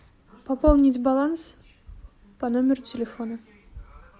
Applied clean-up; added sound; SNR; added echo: none; none; none; none.